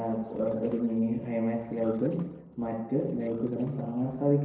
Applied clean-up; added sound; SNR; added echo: neural separator model SepFormer DNS4.